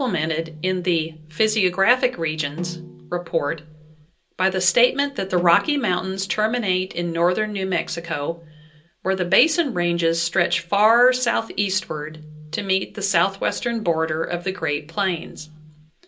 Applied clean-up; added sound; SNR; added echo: none; Snare drum; 16 dB; reverberation time 0.2 s.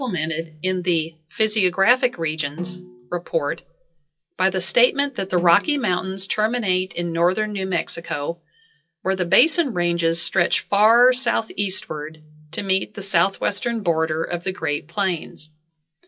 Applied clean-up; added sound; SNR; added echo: classical method WPE with log-MMSE.